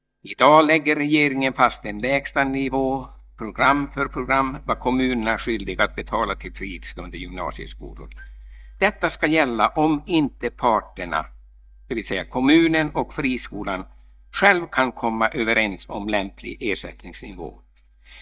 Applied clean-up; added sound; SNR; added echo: neural mask model DeepFilterNet 3.